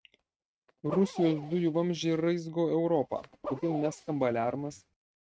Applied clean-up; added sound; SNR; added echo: neural mask model RNNoise.